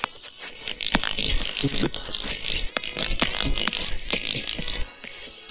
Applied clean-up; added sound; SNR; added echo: neural separator model SepFormer WHAM!.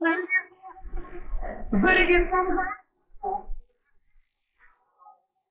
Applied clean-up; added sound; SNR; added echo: neural mask model Resemble Enhance denoiser.